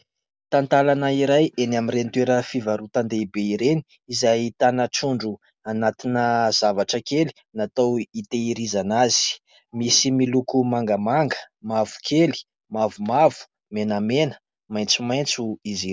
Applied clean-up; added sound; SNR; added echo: none; none; none; none.